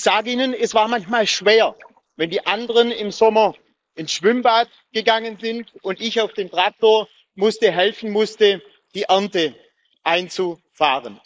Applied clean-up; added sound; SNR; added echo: neural mask model Resemble Enhance denoiser.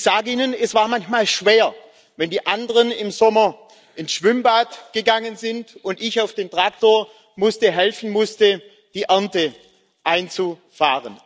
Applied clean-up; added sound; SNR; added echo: none; none; none; none.